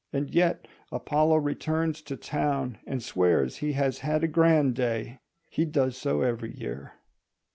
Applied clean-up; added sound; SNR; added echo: none; none; none; none.